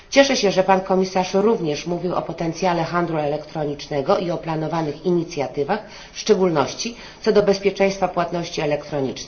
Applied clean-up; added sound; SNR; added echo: none; none; none; reverberation time 0.8 s.